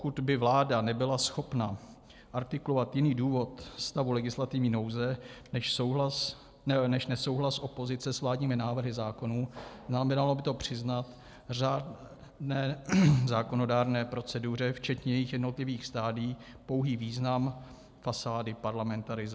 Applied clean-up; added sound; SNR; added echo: none; none; none; none.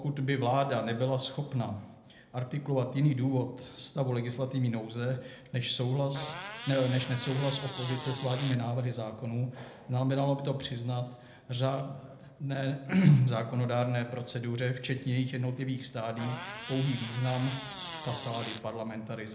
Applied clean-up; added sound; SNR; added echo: none; Fart; 11 dB; reverberation time 0.7 s.